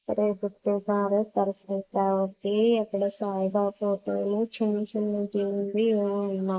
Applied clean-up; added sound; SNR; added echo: neural mask model Resemble Enhance denoiser.